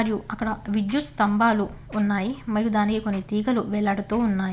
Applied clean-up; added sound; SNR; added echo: none; Engine; 19 dB; none.